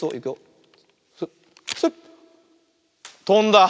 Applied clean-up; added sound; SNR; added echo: none; none; none; none.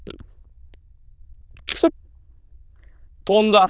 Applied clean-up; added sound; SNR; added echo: neural diffusion model UNIVERSE++.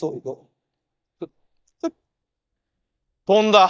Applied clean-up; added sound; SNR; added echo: neural mask model DeepFilterNet 3.